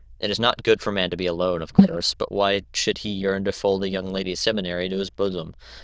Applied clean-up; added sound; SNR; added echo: neural diffusion model UNIVERSE++.